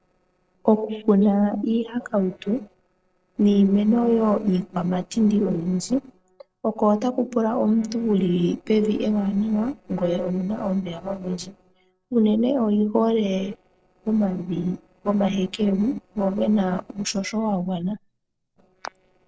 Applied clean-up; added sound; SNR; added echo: neural separator model SepFormer DNS4.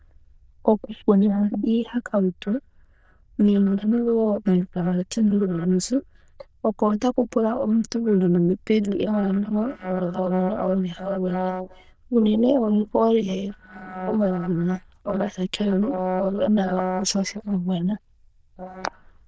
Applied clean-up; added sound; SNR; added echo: neural diffusion model UNIVERSE++.